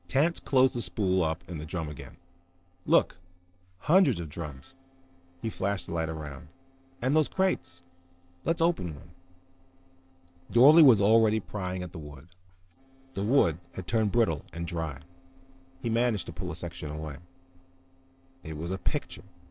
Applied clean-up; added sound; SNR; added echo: neural separator model SepFormer DNS4.